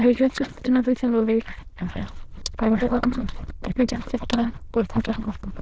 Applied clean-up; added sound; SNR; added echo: neural diffusion model UNIVERSE++.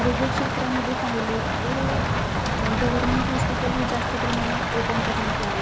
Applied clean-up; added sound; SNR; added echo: none; Rain; -5 dB; none.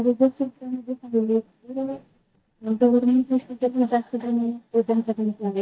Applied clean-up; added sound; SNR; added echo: neural mask model DeepFilterNet 3.